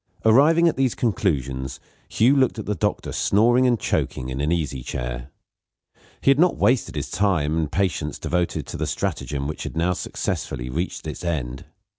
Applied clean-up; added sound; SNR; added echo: none; none; none; none.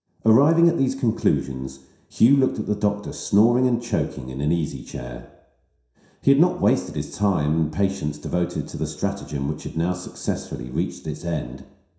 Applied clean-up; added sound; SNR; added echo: none; none; none; reverberation time 0.7 s.